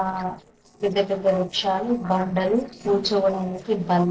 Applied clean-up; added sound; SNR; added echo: neural separator model SepFormer DNS4.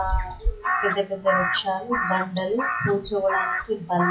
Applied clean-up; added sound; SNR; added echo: classical method WPE with log-MMSE.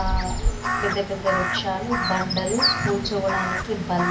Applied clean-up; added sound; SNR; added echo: none; Crow; 0 dB; reverberation time 0.4 s.